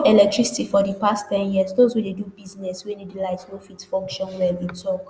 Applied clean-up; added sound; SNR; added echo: none; none; none; none.